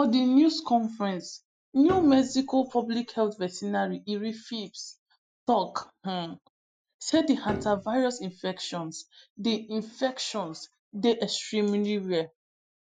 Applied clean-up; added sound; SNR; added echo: classical method Wiener filter.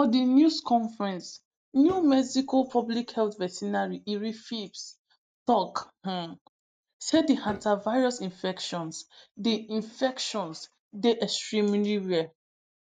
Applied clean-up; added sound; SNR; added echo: neural mask model DeepFilterNet 3.